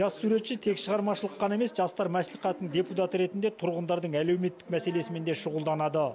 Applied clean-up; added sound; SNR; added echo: none; none; none; none.